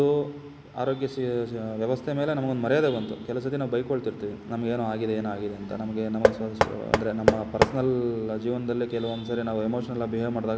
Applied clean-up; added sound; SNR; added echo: none; Knock; -1 dB; none.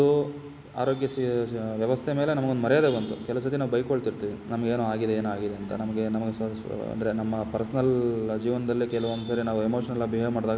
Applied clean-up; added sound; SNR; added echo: none; none; none; none.